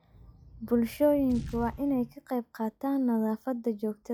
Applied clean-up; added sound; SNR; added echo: classical method log-MMSE.